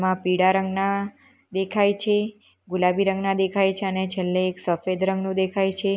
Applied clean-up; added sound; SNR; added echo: none; none; none; none.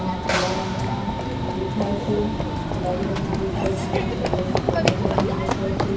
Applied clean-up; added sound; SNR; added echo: none; Run / Train; -5 dB; reverberation time 0.6 s.